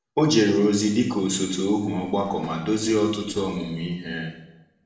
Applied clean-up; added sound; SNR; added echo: neural separator model SepFormer DNS4.